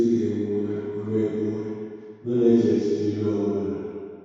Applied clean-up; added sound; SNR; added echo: none; none; none; reverberation time 2.0 s.